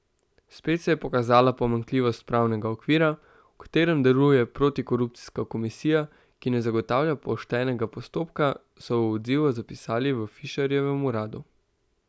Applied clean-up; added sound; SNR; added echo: none; none; none; none.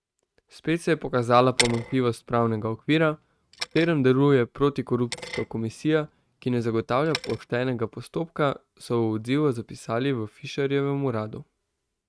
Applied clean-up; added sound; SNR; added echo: neural mask model RNNoise.